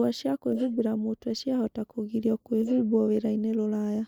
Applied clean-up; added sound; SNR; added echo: neural mask model Resemble Enhance denoiser.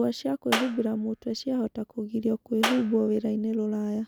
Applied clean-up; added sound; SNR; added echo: none; Clapping; 6 dB; none.